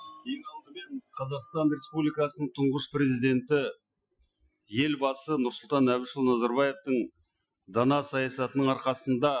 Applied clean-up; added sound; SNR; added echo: classical method Wiener filter.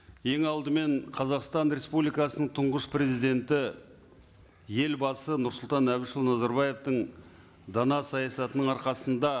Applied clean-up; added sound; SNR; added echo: none; none; none; none.